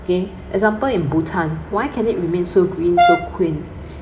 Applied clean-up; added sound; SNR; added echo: none; Brass instrument; -2 dB; none.